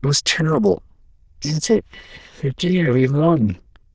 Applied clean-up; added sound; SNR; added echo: neural diffusion model UNIVERSE++.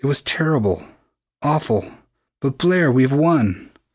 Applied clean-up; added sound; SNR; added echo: none; none; none; none.